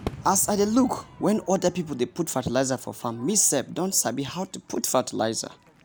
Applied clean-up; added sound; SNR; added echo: none; Crowd / Fireworks; 19 dB; none.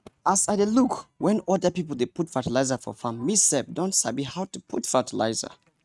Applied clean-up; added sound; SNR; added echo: neural mask model RNNoise.